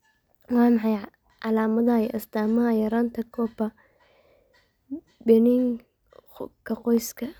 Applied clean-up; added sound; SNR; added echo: none; none; none; none.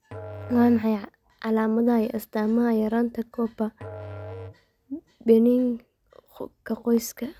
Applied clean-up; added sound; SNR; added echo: none; Musical instrument; 17 dB; none.